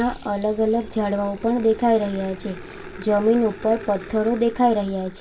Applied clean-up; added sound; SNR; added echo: none; Growling; 18 dB; reverberation time 0.2 s.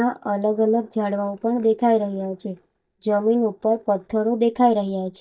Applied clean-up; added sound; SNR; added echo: neural mask model DeepFilterNet 3.